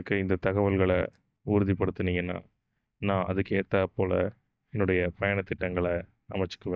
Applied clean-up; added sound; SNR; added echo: neural mask model DeepFilterNet 3.